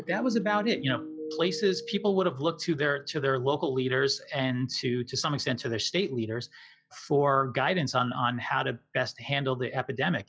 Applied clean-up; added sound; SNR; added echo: classical method log-MMSE.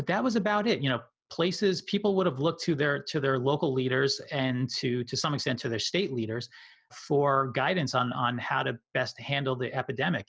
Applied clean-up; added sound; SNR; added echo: none; none; none; none.